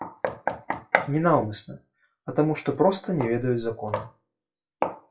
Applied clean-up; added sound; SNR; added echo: classical method WPE with log-MMSE.